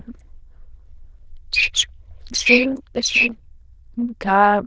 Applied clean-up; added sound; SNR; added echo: neural diffusion model UNIVERSE++.